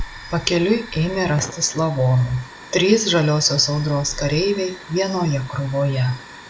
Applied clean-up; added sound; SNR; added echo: none; Hiss / Fire; 18 dB; none.